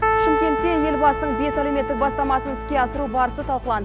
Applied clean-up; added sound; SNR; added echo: none; Keyboard (musical); 3 dB; none.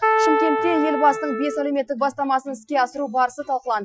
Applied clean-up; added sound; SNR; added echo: classical method Wiener filter.